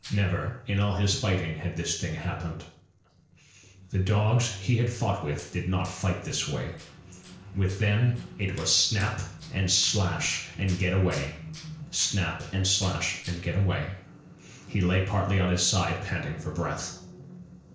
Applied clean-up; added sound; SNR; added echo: neural separator model SepFormer DNS4.